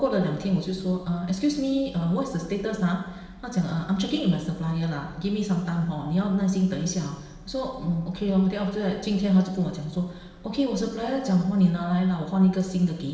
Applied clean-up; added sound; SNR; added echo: none; none; none; reverberation time 1.0 s.